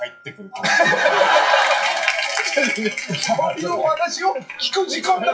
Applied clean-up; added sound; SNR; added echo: classical method WPE with log-MMSE.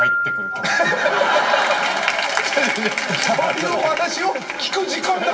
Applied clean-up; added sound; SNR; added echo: none; Piano; 9 dB; reverberation time 2.6 s.